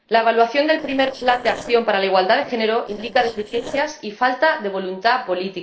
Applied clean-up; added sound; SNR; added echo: neural separator model SepFormer DNS4.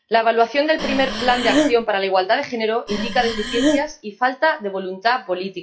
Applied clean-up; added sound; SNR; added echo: classical method WPE with log-MMSE.